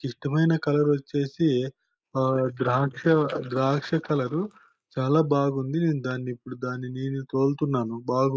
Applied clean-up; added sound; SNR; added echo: neural mask model Resemble Enhance denoiser.